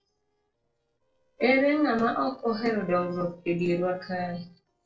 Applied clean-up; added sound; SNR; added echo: neural separator model SepFormer DNS4.